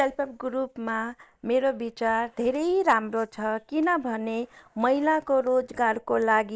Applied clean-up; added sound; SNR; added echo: neural mask model Resemble Enhance denoiser.